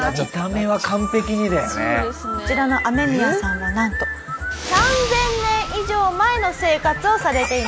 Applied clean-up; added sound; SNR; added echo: none; none; none; none.